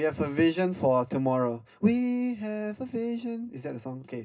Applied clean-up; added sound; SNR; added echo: none; none; none; reverberation time 0.2 s.